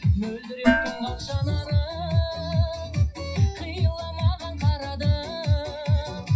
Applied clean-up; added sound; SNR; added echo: classical method WPE with log-MMSE.